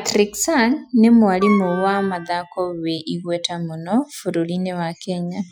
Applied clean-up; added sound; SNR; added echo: classical method Wiener filter.